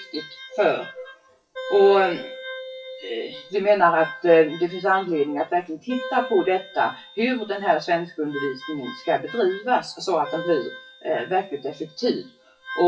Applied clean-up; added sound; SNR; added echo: classical method WPE with log-MMSE.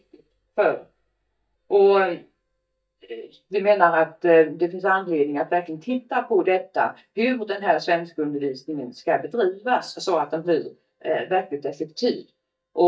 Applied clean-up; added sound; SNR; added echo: neural mask model DeepFilterNet 3.